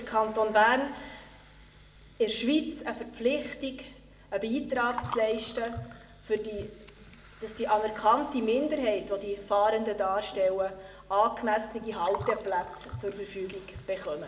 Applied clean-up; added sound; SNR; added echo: none; Gurgling; 17 dB; reverberation time 0.6 s.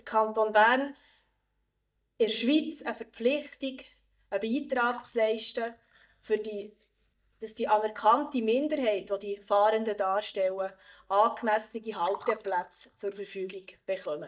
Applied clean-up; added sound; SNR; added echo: neural mask model DeepFilterNet 3.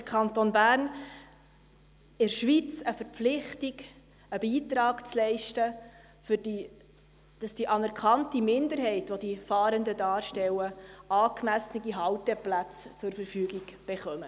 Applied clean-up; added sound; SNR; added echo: none; none; none; none.